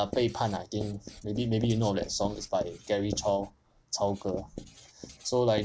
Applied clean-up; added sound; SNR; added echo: none; Writing; 13 dB; none.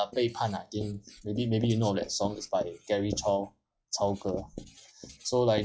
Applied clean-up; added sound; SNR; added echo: classical method log-MMSE.